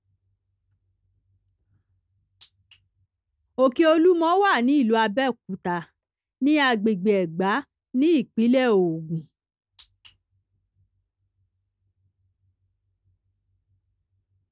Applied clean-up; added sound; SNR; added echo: none; none; none; none.